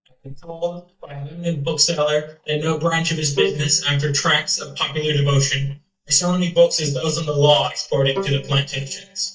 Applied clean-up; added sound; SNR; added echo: neural mask model DeepFilterNet 3.